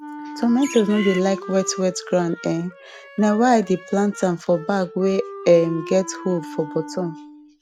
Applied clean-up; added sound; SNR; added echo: none; Wind instrument, woodwind instrument + Bird; 14 dB; none.